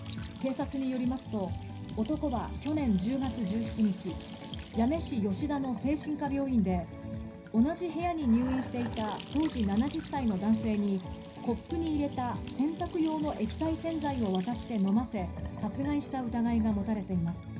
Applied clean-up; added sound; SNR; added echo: none; Trickle, dribble / Bathtub (filling or washing) / Sink (filling or washing) / Gurgling / Splash, splatter; 16 dB; reverberation time 0.4 s.